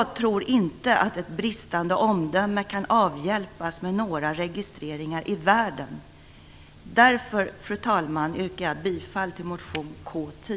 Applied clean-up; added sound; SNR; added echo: none; none; none; none.